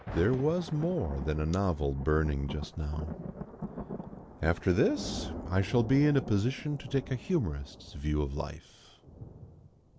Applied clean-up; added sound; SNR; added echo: none; Thunder; 12 dB; none.